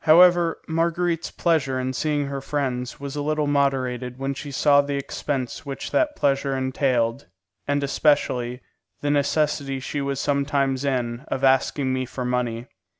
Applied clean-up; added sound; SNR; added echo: none; none; none; none.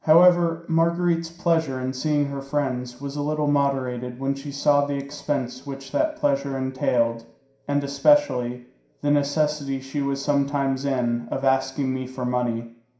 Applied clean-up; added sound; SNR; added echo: none; none; none; reverberation time 0.5 s.